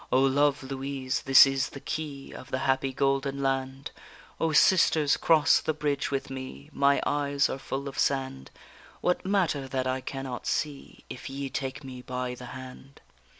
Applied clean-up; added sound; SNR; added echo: none; none; none; none.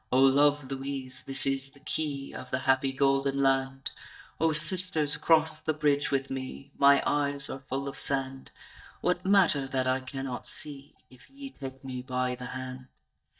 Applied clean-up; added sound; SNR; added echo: neural mask model DeepFilterNet 3.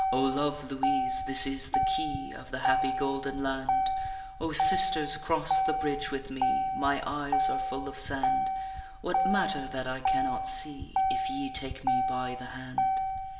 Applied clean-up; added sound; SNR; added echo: none; Motor vehicle (road); -2 dB; reverberation time 1.1 s.